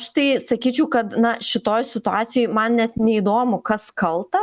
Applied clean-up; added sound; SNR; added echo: none; none; none; none.